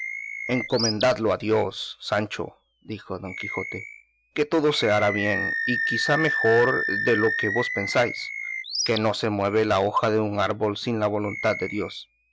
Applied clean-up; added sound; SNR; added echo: none; Animal; 6 dB; none.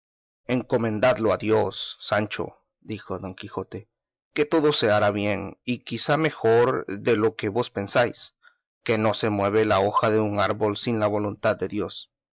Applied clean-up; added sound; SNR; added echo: none; none; none; none.